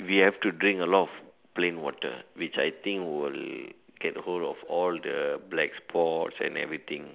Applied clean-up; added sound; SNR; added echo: none; none; none; none.